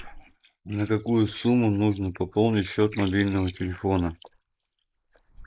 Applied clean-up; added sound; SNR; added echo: neural mask model Resemble Enhance denoiser.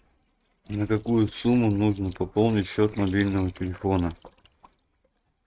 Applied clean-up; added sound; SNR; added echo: neural mask model RNNoise.